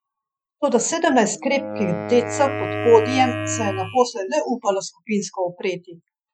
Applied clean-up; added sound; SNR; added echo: classical method Wiener filter.